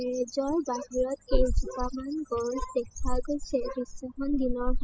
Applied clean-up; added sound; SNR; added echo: classical method spectral subtraction.